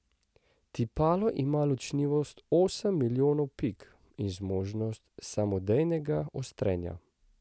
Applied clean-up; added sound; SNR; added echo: none; none; none; none.